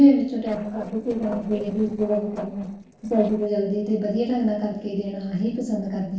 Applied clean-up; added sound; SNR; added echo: neural separator model SepFormer DNS4.